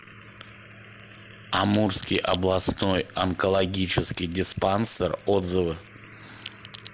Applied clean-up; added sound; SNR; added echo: none; Crack; 14 dB; none.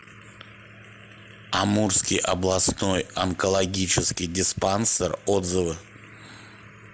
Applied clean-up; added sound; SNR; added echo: none; none; none; none.